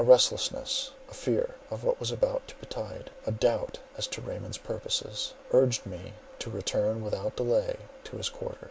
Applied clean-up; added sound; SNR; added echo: none; none; none; none.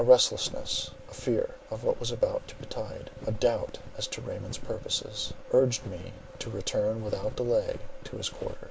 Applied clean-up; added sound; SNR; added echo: none; Walk, footsteps; 12 dB; none.